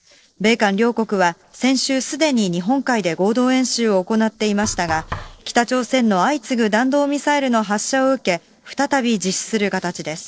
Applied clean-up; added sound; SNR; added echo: neural separator model SepFormer DNS4.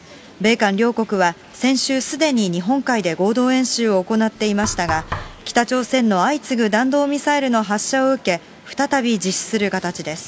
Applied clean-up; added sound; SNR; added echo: none; Knock; 14 dB; none.